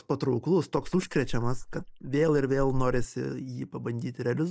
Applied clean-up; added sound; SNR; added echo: neural mask model Resemble Enhance denoiser.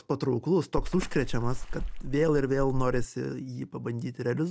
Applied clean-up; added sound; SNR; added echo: none; Water / Splash, splatter; 2 dB; none.